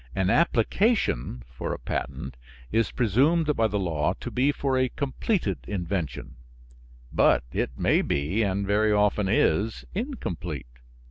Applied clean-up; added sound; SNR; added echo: none; none; none; none.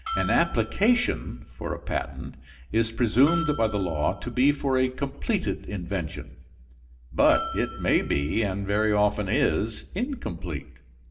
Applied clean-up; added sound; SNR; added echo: none; Bell; 12 dB; reverberation time 0.5 s.